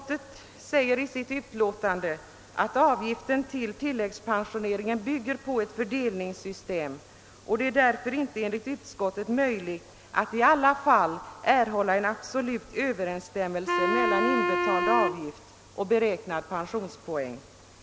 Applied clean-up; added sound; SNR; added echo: none; Wind instrument, woodwind instrument; 0 dB; none.